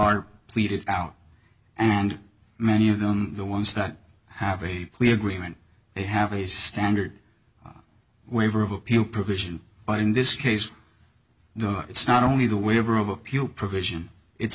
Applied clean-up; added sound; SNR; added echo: none; Thump, thud; 12 dB; none.